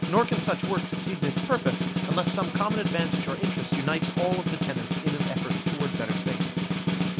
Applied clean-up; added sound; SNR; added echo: none; Snare drum; -3 dB; none.